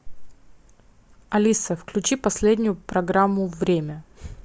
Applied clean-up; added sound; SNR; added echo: none; none; none; none.